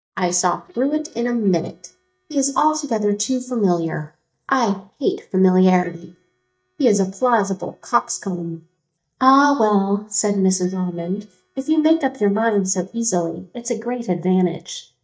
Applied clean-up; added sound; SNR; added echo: neural mask model DeepFilterNet 3.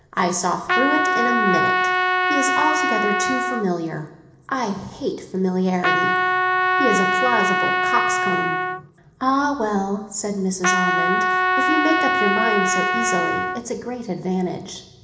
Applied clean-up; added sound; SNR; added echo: none; Trumpet; -4 dB; reverberation time 1.0 s.